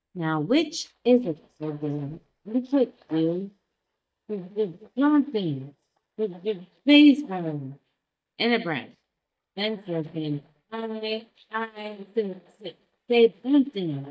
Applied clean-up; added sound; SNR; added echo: neural mask model DeepFilterNet 3.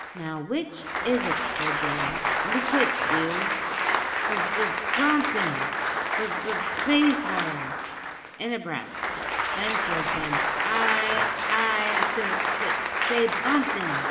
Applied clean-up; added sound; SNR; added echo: none; Applause; -2 dB; reverberation time 3.0 s.